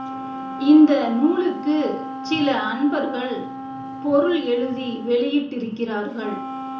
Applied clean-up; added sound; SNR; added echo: none; Wind instrument, woodwind instrument; 11 dB; reverberation time 0.6 s.